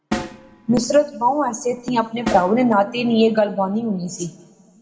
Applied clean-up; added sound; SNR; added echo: none; Snare drum; 13 dB; reverberation time 1.5 s.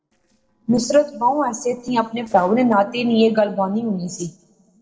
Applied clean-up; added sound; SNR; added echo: neural separator model SepFormer DNS4.